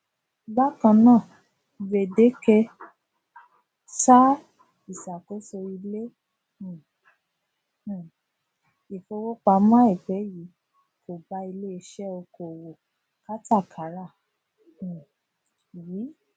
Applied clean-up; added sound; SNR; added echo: none; none; none; none.